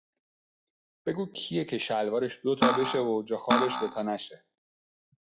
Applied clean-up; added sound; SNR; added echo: classical method log-MMSE.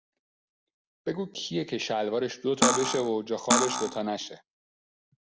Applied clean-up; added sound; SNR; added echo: none; Cutlery, silverware; -5 dB; none.